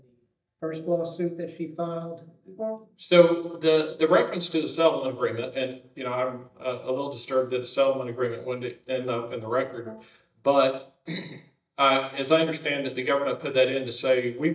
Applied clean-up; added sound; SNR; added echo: neural mask model DeepFilterNet 3.